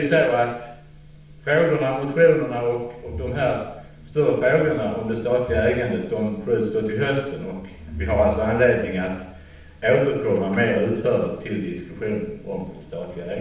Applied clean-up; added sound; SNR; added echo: none; none; none; reverberation time 0.7 s.